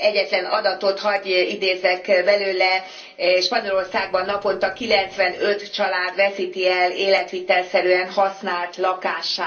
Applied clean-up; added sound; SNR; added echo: neural separator model SepFormer DNS4.